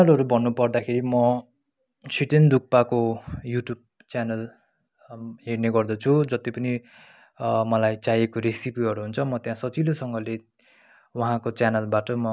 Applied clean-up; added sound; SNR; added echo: none; none; none; none.